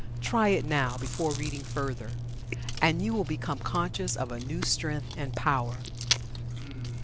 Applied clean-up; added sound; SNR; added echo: none; Chewing, mastication; 3 dB; none.